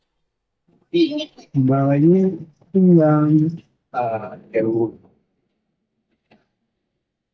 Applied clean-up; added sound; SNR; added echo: neural mask model DeepFilterNet 3.